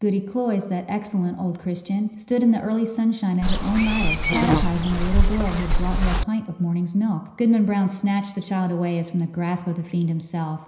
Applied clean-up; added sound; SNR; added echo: none; Walk, footsteps / Insect; -3 dB; reverberation time 0.9 s.